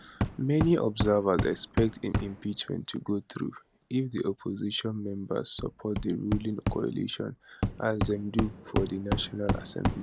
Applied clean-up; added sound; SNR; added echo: none; Hammer; 4 dB; none.